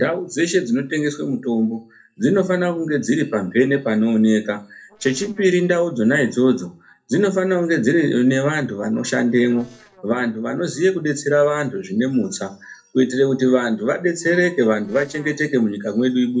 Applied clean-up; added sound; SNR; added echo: neural separator model SepFormer DNS4.